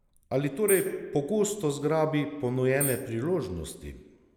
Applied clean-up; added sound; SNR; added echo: neural mask model Resemble Enhance denoiser.